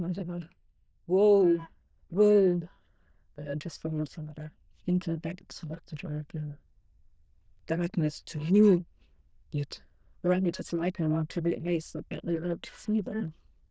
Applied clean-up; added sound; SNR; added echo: neural diffusion model UNIVERSE++.